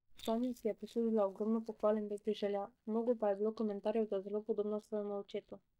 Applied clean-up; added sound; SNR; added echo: neural mask model DeepFilterNet 3.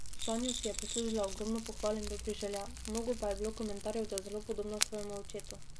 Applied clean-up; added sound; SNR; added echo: none; Fire + Rattle; 2 dB; none.